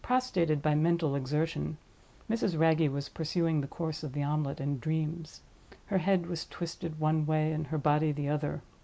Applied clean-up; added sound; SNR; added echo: none; none; none; none.